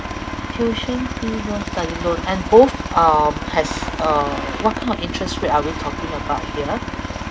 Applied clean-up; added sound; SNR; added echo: none; Aircraft; 6 dB; none.